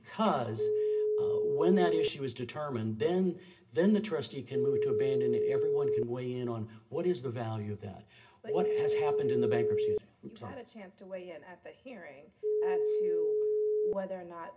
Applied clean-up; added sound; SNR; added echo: none; Telephone; -2 dB; reverberation time 0.4 s.